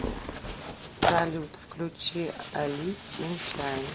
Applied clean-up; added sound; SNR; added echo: none; Tearing; 1 dB; none.